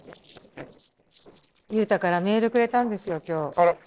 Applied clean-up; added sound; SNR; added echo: neural separator model SepFormer DNS4.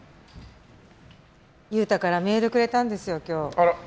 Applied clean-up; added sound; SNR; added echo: none; none; none; none.